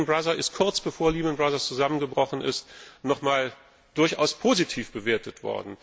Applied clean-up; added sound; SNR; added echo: none; none; none; none.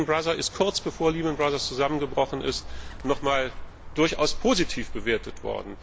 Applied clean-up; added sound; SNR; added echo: none; Bird; 9 dB; none.